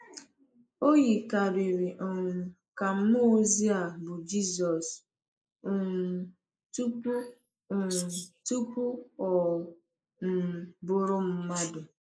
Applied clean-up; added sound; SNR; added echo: neural mask model Resemble Enhance denoiser.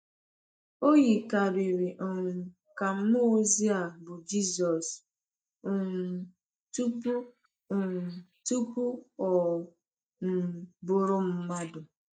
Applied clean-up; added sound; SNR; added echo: neural mask model DeepFilterNet 3.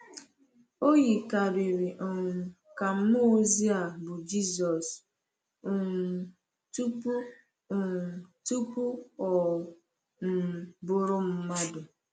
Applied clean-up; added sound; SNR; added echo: none; none; none; none.